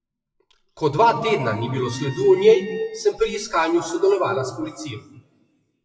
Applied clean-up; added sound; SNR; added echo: classical method WPE with log-MMSE.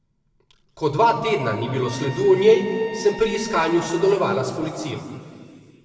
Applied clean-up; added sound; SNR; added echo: none; Trumpet; 17 dB; reverberation time 2.2 s.